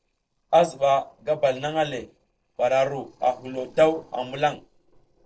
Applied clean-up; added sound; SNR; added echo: neural separator model SepFormer DNS4.